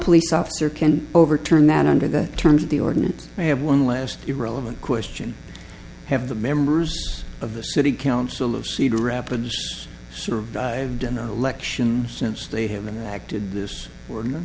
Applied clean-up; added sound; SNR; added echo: none; none; none; none.